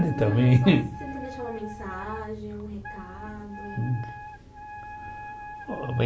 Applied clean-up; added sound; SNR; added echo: none; Wind instrument, woodwind instrument; 14 dB; none.